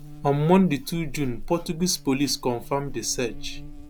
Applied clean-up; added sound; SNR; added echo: none; Buzz; 12 dB; none.